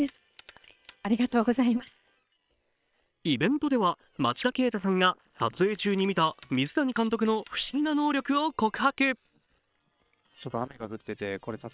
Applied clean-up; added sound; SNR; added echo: neural separator model SepFormer WHAM!.